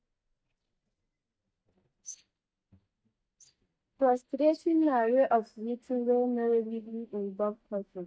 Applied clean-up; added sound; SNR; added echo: neural mask model DeepFilterNet 3.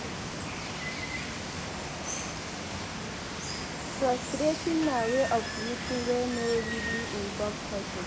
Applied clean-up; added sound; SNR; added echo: none; Water; 2 dB; none.